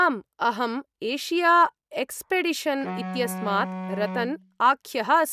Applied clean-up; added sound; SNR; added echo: neural mask model RNNoise.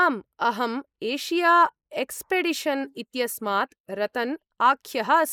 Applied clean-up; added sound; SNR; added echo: neural mask model Resemble Enhance denoiser.